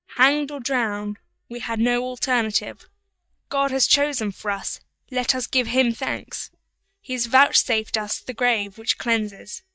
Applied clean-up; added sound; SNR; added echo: neural mask model DeepFilterNet 3.